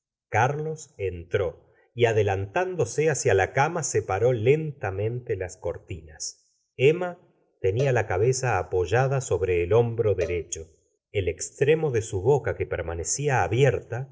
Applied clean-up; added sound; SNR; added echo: neural separator model SepFormer DNS4.